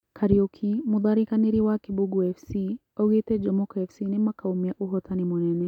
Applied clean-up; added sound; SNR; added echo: none; none; none; none.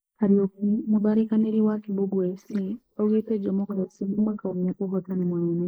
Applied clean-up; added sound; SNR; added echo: neural mask model Resemble Enhance denoiser.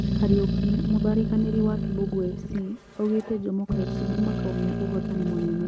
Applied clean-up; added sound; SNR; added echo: none; Growling; 0 dB; none.